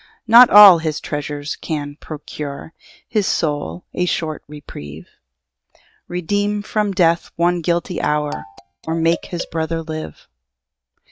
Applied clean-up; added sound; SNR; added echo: neural mask model RNNoise.